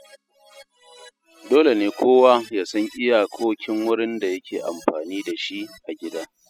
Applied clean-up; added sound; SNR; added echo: classical method spectral subtraction.